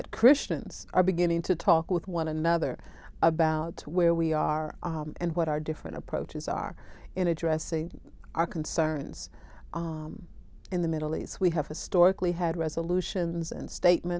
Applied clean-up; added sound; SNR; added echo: none; none; none; none.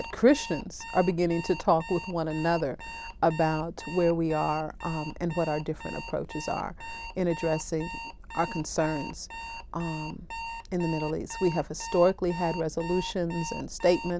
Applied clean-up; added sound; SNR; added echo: none; Alarm; 13 dB; none.